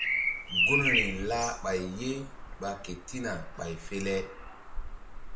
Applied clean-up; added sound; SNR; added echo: none; Bird vocalization, bird call, bird song; -2 dB; none.